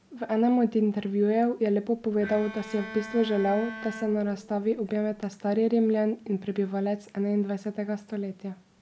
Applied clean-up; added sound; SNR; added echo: none; Bowed string instrument; 15 dB; none.